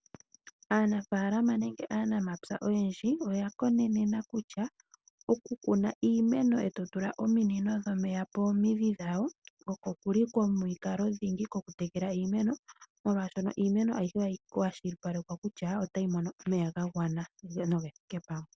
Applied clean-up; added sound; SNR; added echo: none; none; none; none.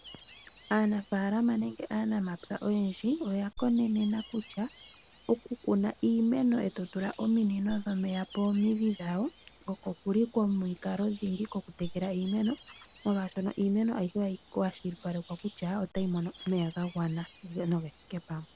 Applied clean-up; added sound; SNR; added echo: none; Gull, seagull; 20 dB; none.